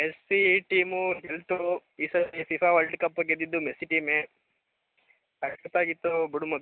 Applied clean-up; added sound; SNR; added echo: none; none; none; none.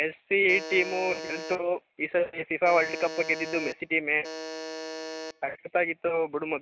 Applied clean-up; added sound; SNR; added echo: none; Alarm; 10 dB; none.